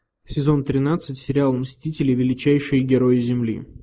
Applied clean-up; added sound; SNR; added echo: neural mask model Resemble Enhance denoiser.